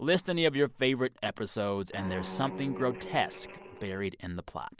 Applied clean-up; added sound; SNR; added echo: none; Guitar; 10 dB; none.